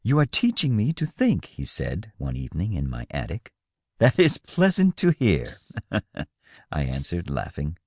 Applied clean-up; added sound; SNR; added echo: none; Rattle (instrument); 7 dB; none.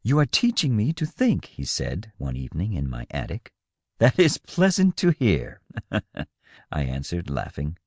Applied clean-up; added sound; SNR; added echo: none; none; none; none.